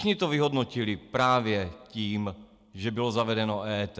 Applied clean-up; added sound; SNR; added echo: none; none; none; none.